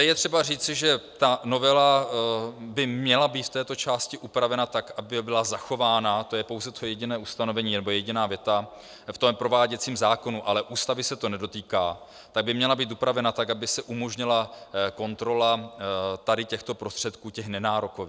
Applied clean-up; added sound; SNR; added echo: none; none; none; none.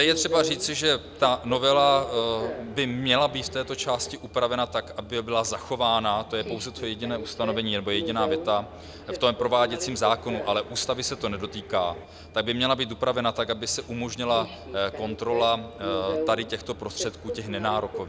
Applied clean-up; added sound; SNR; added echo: none; Subway, metro, underground; 10 dB; none.